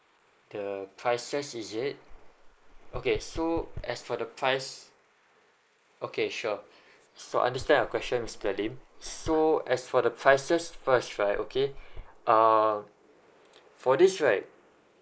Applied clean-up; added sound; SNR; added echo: neural mask model Resemble Enhance denoiser.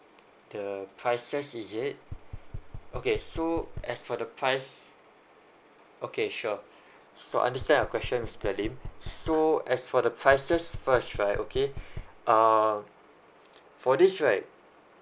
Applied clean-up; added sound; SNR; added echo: none; Knock; 11 dB; none.